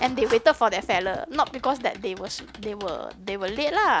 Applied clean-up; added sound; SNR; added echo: none; Computer keyboard + Clapping; 17 dB; none.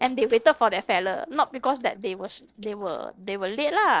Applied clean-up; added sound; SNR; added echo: neural separator model SepFormer DNS4.